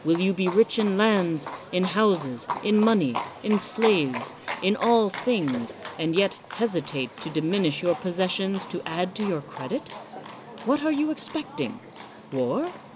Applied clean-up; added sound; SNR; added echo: none; Livestock, farm animals, working animals; 12 dB; none.